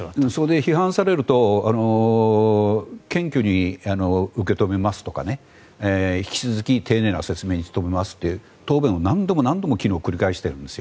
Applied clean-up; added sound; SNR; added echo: none; none; none; none.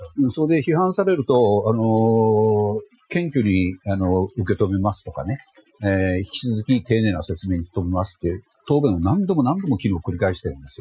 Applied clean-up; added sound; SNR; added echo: classical method Wiener filter.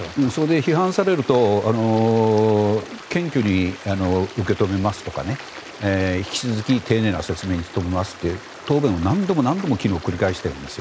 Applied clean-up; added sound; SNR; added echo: none; Stream; 17 dB; none.